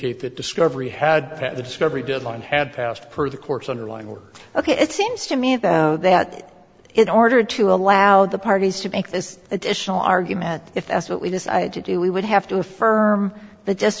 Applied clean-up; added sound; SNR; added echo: none; none; none; none.